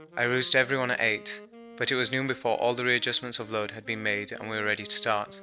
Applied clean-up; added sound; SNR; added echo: none; Wind instrument, woodwind instrument; 20 dB; none.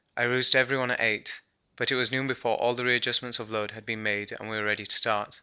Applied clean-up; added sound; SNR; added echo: none; none; none; none.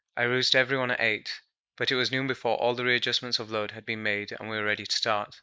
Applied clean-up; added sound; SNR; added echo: neural mask model Resemble Enhance denoiser.